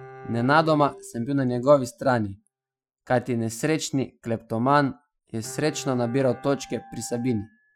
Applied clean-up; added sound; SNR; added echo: classical method Wiener filter.